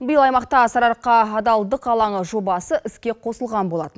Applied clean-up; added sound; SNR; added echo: none; none; none; none.